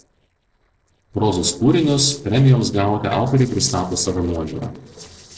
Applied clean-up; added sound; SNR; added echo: neural separator model SepFormer DNS4.